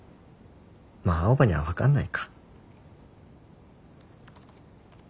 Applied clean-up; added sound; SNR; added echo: none; none; none; none.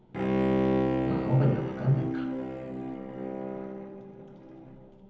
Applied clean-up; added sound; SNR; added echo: none; Bowed string instrument; -2 dB; reverberation time 1.3 s.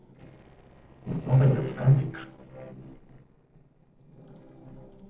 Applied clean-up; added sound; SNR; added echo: neural separator model SepFormer DNS4.